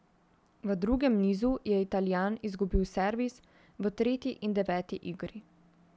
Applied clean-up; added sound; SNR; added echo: none; none; none; none.